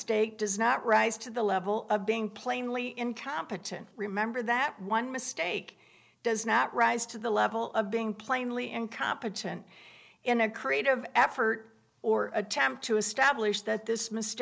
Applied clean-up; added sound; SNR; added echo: none; none; none; none.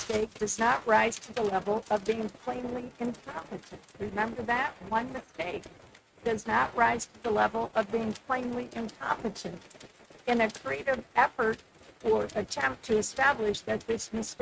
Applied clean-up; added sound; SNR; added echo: neural mask model RNNoise.